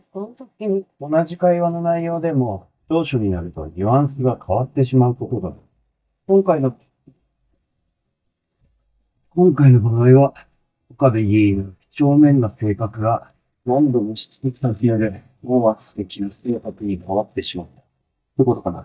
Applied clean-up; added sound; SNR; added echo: neural mask model DeepFilterNet 3.